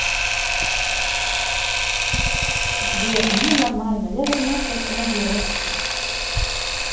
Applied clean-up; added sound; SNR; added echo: none; Camera; -5 dB; reverberation time 1.2 s.